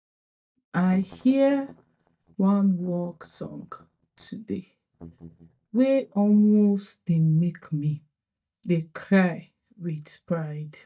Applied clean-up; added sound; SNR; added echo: neural mask model DeepFilterNet 3.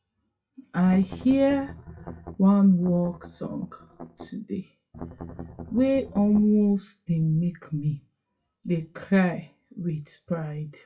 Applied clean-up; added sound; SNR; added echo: classical method WPE with log-MMSE.